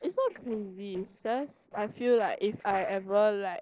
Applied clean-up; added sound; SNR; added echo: neural separator model SepFormer DNS4.